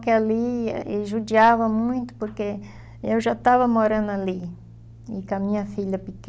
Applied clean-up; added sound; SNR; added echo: none; none; none; none.